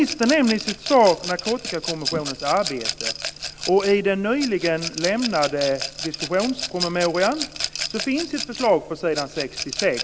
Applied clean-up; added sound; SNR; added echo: none; Rattle / Glass; 8 dB; none.